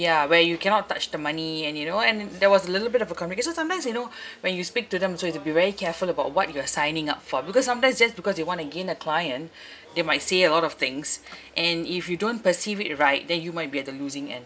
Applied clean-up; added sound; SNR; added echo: none; none; none; none.